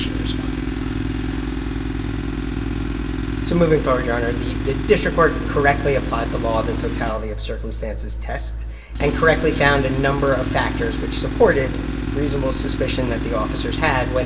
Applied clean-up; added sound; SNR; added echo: none; Tools; 1 dB; reverberation time 0.1 s.